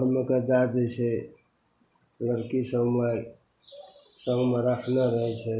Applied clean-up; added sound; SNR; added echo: none; none; none; none.